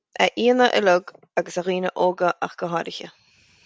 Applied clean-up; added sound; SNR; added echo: none; none; none; none.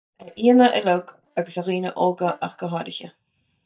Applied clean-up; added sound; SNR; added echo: neural mask model DeepFilterNet 3.